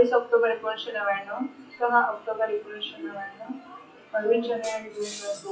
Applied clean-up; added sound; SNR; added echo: classical method WPE with log-MMSE.